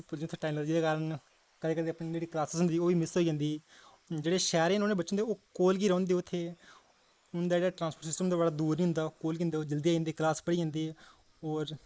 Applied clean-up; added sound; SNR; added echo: neural mask model Resemble Enhance denoiser.